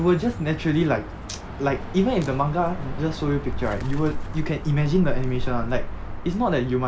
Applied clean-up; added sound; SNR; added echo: none; Bird; 5 dB; none.